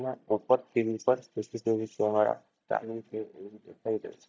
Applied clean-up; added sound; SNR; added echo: neural mask model DeepFilterNet 3.